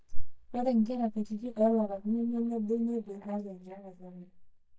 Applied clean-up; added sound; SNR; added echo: neural mask model DeepFilterNet 3.